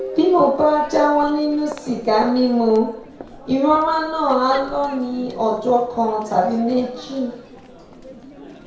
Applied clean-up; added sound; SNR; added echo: none; Crowd; 19 dB; reverberation time 0.6 s.